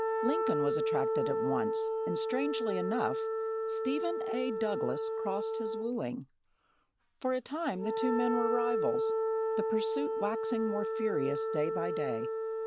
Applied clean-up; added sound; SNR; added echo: none; Wind instrument, woodwind instrument; -2 dB; none.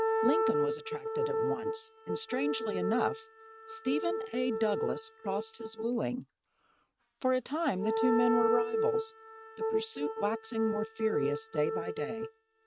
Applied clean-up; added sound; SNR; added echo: neural mask model RNNoise.